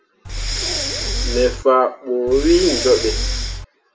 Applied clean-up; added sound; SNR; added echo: none; Breathing; 3 dB; reverberation time 0.3 s.